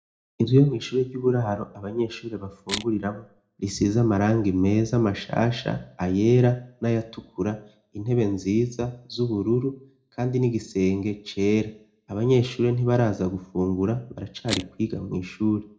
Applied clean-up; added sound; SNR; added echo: none; Camera; 11 dB; reverberation time 0.3 s.